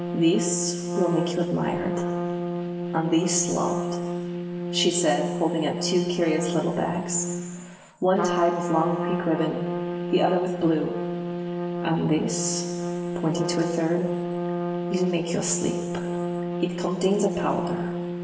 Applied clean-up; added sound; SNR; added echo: none; Trumpet; 2 dB; reverberation time 1.4 s.